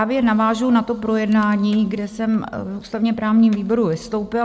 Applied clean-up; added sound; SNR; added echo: none; none; none; none.